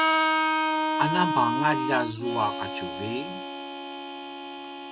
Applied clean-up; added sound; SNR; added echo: none; Harmonica; -2 dB; none.